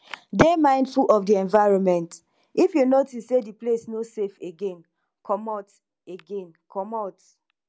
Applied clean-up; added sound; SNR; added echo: none; none; none; none.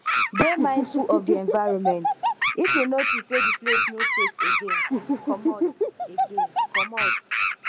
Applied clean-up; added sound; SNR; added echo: none; Animal; -4 dB; none.